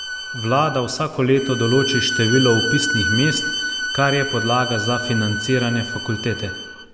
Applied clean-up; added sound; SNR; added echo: none; Bowed string instrument; 5 dB; none.